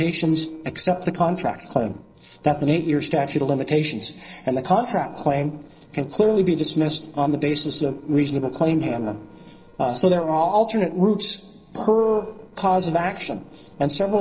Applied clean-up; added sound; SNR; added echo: neural separator model SepFormer DNS4.